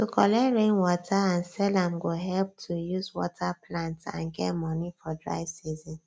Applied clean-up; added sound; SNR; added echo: none; none; none; none.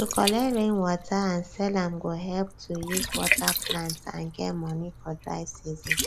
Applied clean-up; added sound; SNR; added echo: none; Liquid; 4 dB; none.